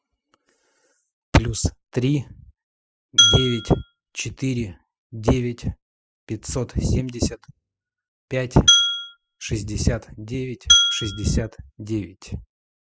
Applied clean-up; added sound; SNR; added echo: classical method spectral subtraction.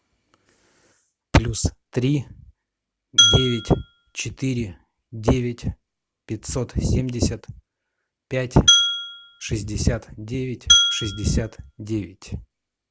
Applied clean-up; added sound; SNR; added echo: none; Glass; -3 dB; none.